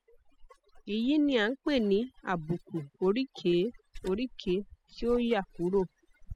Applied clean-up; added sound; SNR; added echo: classical method spectral subtraction.